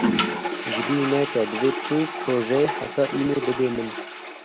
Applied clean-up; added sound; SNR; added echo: none; Toilet flush; 3 dB; none.